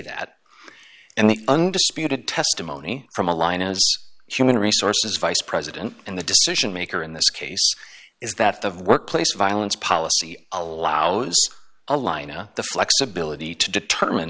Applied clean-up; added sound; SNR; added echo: none; none; none; none.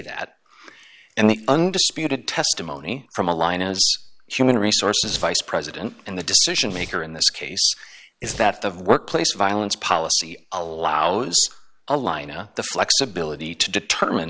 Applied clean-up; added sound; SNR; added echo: neural separator model SepFormer DNS4.